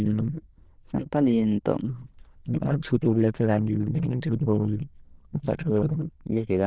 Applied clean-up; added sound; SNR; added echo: neural diffusion model UNIVERSE++.